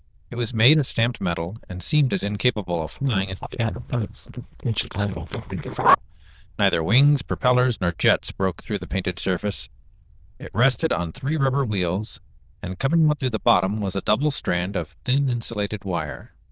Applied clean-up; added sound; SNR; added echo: neural diffusion model UNIVERSE++.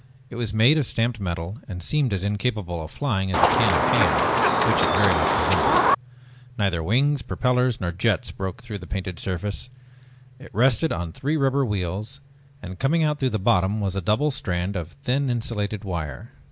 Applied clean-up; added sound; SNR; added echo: none; Chicken, rooster; -4 dB; none.